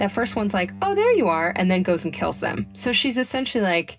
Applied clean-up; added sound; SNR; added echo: none; Bowed string instrument; 18 dB; reverberation time 0.2 s.